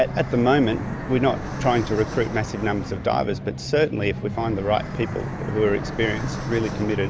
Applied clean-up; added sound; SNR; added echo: none; Fixed-wing aircraft, airplane; 11 dB; none.